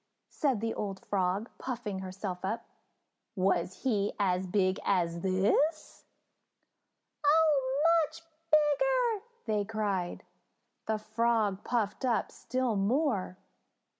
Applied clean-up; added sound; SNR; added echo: none; none; none; none.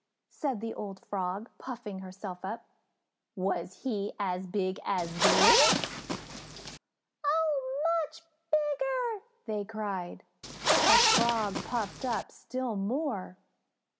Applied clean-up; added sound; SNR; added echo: none; Zipper (clothing); -5 dB; none.